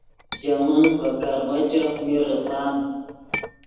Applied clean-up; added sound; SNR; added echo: none; Chink, clink; 12 dB; reverberation time 1.1 s.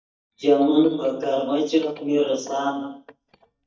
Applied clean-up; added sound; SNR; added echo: neural mask model DeepFilterNet 3.